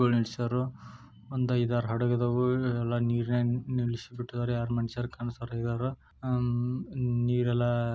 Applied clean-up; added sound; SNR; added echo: none; none; none; none.